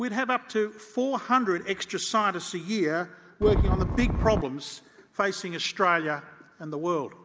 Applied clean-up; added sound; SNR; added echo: none; Wind; -3 dB; none.